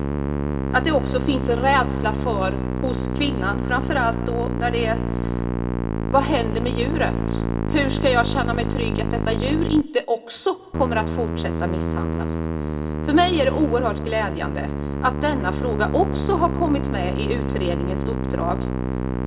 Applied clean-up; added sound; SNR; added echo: none; Musical instrument; 0 dB; reverberation time 1.1 s.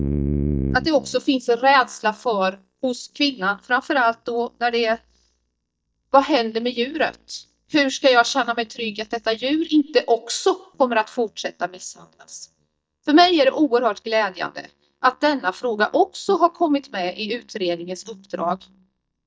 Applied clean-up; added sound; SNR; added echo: neural mask model DeepFilterNet 3.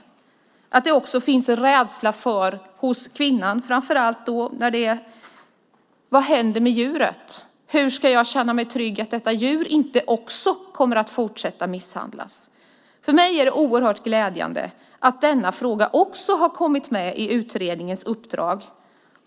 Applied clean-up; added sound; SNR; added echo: none; none; none; none.